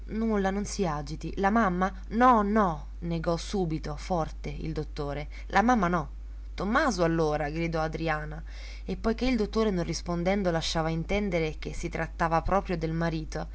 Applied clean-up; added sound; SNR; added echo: none; none; none; none.